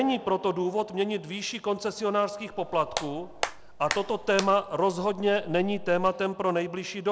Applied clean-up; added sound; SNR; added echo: none; Hands; 10 dB; none.